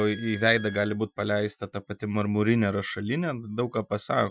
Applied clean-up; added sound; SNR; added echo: classical method Wiener filter.